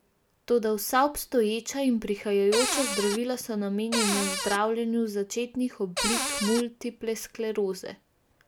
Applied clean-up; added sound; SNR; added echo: none; Cupboard open or close; 1 dB; none.